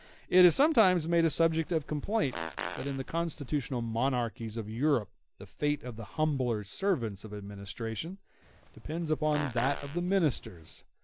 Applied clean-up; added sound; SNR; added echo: none; Fart; 13 dB; none.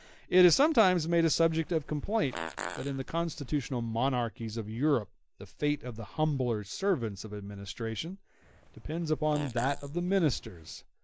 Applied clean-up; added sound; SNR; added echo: neural mask model Resemble Enhance denoiser.